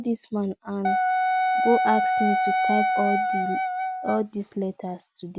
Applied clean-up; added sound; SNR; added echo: none; Wind instrument, woodwind instrument; -4 dB; none.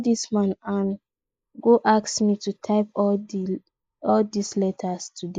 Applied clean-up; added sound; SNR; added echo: neural mask model Resemble Enhance denoiser.